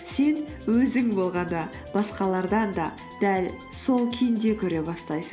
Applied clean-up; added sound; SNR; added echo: none; none; none; none.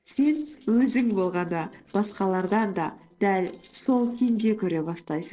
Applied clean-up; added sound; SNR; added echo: neural separator model SepFormer DNS4.